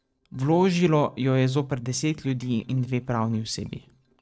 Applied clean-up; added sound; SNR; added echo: neural separator model SepFormer DNS4.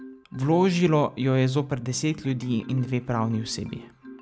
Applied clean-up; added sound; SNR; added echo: none; Marimba, xylophone; 17 dB; none.